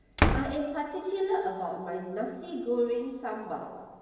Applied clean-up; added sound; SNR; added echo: none; Slam; 1 dB; reverberation time 1.2 s.